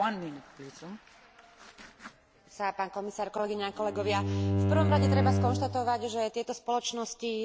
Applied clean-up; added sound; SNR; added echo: none; Bowed string instrument; -4 dB; none.